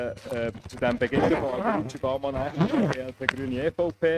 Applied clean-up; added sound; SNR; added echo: neural mask model RNNoise.